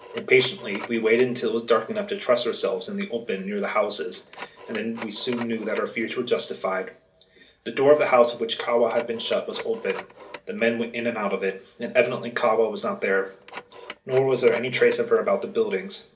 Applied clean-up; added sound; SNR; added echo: none; Telephone; 18 dB; reverberation time 0.2 s.